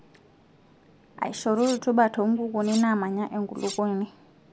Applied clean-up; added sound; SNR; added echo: none; Cutlery, silverware; 15 dB; none.